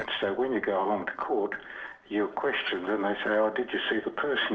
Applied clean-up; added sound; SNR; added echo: neural separator model SepFormer DNS4.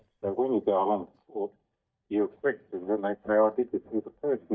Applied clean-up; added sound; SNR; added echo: neural mask model DeepFilterNet 3.